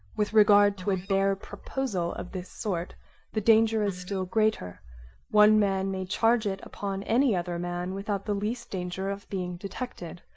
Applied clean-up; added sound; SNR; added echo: neural mask model Resemble Enhance denoiser.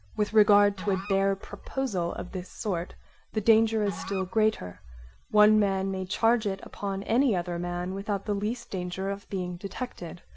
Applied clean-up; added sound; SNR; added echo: none; Musical instrument; 18 dB; none.